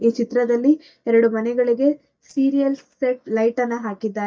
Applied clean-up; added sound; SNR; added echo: neural mask model DeepFilterNet 3.